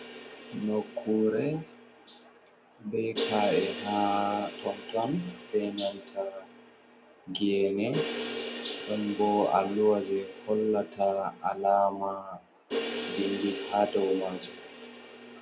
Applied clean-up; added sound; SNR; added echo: none; Crash cymbal; 10 dB; none.